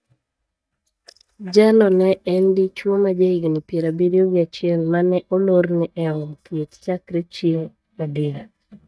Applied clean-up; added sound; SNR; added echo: neural mask model DeepFilterNet 3.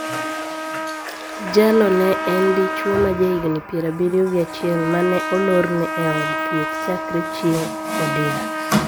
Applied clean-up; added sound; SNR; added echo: none; Trumpet + Water tap, faucet; 4 dB; none.